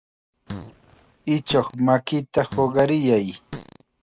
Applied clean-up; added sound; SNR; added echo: none; Fart; 17 dB; none.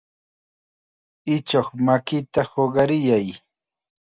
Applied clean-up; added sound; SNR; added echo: none; none; none; none.